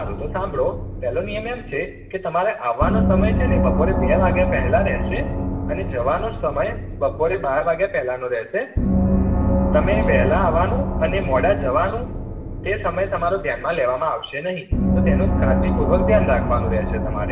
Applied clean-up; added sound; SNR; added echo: none; Gong; -1 dB; reverberation time 0.7 s.